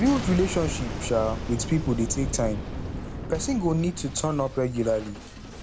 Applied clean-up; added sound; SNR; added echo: none; Boom; 6 dB; none.